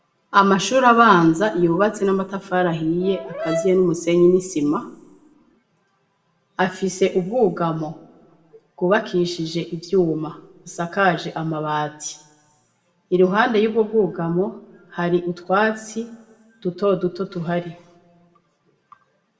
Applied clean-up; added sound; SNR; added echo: none; Brass instrument; 10 dB; reverberation time 0.9 s.